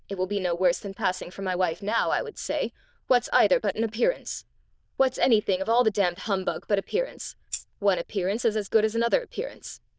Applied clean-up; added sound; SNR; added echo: neural diffusion model UNIVERSE++.